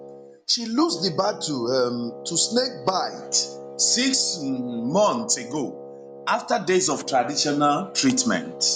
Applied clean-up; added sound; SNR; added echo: none; Wind instrument, woodwind instrument; 15 dB; none.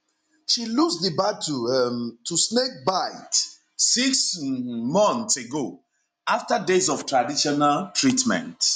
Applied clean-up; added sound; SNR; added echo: none; none; none; none.